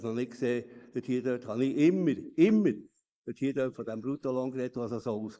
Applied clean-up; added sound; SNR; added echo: neural mask model Resemble Enhance denoiser.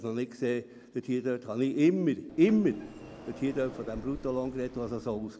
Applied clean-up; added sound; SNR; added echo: none; Sliding door; 19 dB; none.